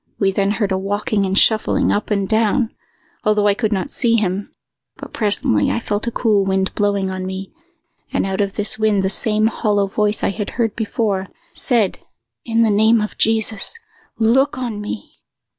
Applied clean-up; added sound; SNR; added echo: none; none; none; none.